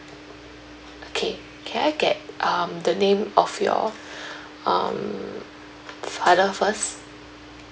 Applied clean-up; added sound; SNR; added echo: none; none; none; none.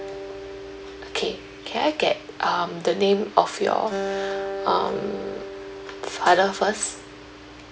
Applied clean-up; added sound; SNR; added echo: none; Acoustic guitar; 10 dB; none.